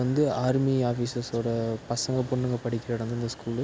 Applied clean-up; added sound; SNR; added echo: none; none; none; none.